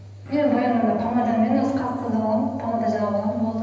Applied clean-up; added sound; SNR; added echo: none; Bowed string instrument; 18 dB; reverberation time 1.1 s.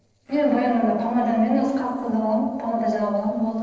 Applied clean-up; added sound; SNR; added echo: neural separator model SepFormer DNS4.